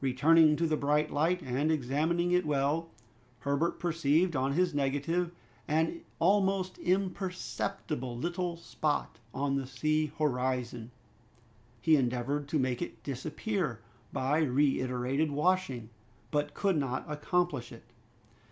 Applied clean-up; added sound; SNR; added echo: none; none; none; none.